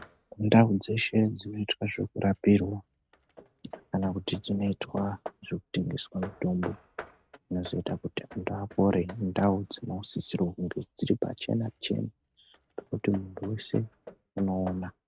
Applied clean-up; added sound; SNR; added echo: neural mask model RNNoise.